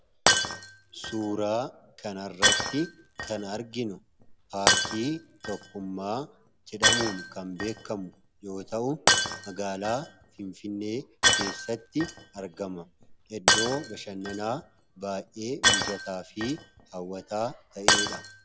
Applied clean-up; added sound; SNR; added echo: none; Shatter; -4 dB; none.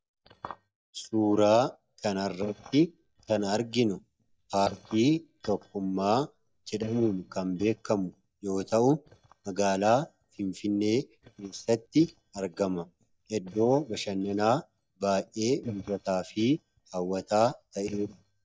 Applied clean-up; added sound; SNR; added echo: neural mask model DeepFilterNet 3.